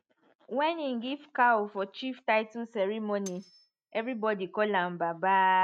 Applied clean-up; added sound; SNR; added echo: neural mask model RNNoise.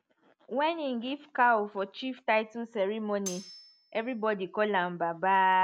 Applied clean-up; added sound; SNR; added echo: none; Cutlery, silverware; 16 dB; none.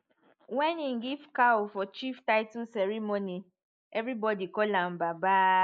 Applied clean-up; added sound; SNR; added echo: neural mask model Resemble Enhance denoiser.